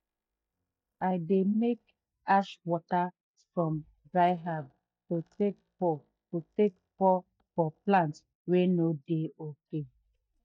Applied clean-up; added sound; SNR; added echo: neural mask model DeepFilterNet 3.